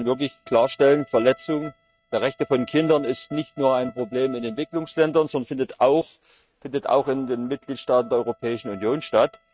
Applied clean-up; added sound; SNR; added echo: neural mask model RNNoise.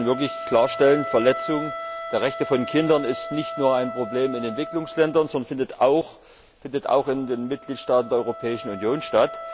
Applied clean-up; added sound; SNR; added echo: none; Wind instrument, woodwind instrument; 11 dB; none.